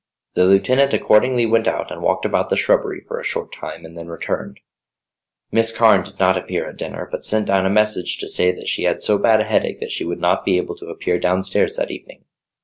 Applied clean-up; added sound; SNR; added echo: none; none; none; none.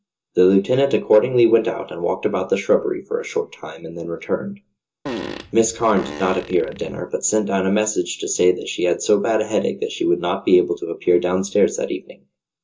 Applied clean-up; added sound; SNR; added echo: none; Fart; 13 dB; reverberation time 0.2 s.